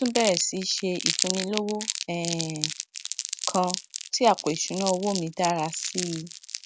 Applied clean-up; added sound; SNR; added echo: none; Crumpling, crinkling; 5 dB; none.